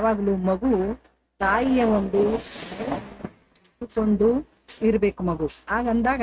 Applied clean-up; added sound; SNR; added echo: neural mask model RNNoise.